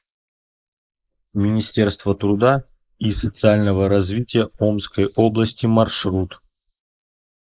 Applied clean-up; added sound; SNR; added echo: neural mask model Resemble Enhance denoiser.